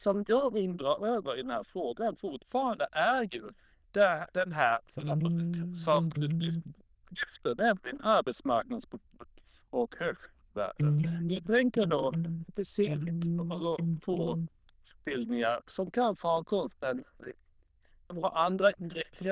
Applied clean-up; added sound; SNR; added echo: neural diffusion model UNIVERSE++.